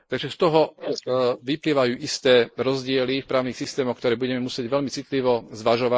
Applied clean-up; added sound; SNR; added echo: neural mask model Resemble Enhance denoiser.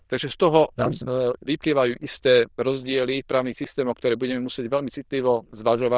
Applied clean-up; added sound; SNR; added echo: neural diffusion model UNIVERSE++.